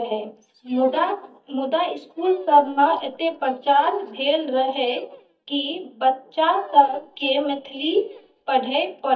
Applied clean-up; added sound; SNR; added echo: neural mask model DeepFilterNet 3.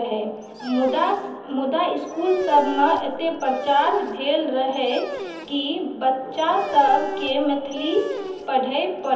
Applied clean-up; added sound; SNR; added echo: none; Dog; 12 dB; reverberation time 0.7 s.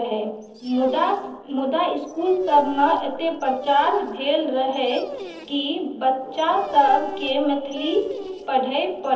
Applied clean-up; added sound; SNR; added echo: neural separator model SepFormer DNS4.